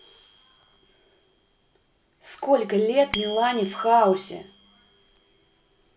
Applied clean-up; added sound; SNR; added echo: none; Bicycle bell; 17 dB; none.